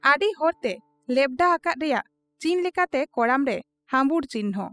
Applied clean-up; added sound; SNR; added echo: classical method spectral subtraction.